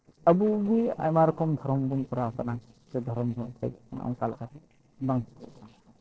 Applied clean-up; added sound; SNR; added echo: neural separator model SepFormer DNS4.